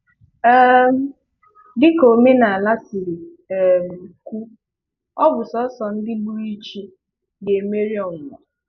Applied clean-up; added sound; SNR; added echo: none; none; none; none.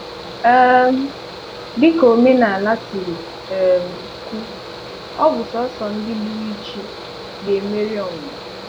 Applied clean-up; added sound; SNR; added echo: none; Mechanical fan; 14 dB; none.